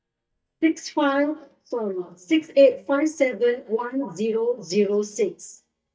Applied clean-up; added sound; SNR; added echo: neural mask model DeepFilterNet 3.